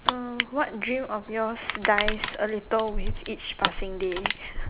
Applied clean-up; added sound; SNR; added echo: none; Crushing; 2 dB; none.